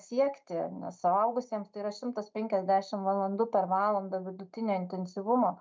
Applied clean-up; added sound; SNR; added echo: none; none; none; none.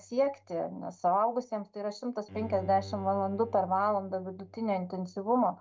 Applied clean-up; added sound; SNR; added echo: none; Bowed string instrument; 18 dB; none.